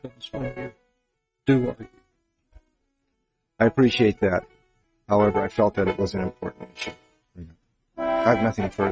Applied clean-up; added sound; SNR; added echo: neural mask model RNNoise.